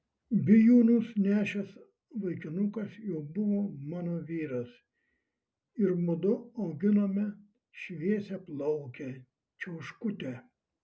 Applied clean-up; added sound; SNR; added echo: none; none; none; none.